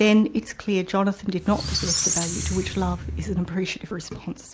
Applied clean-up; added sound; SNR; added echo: none; Squeak; 3 dB; none.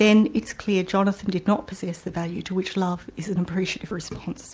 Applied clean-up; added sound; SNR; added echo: none; none; none; none.